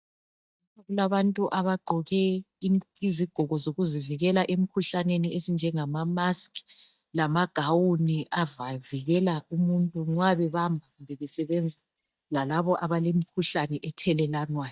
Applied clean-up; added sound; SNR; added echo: neural mask model DeepFilterNet 3.